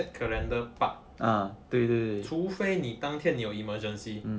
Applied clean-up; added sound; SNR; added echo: none; none; none; none.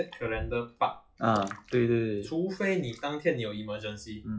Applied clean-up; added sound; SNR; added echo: classical method log-MMSE.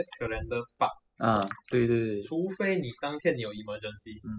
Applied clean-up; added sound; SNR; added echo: classical method spectral subtraction.